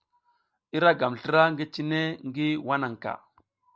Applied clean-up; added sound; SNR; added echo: none; none; none; none.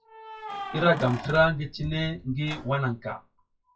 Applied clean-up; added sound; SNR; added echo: classical method WPE with log-MMSE.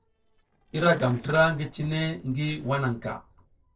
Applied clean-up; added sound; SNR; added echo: neural separator model SepFormer DNS4.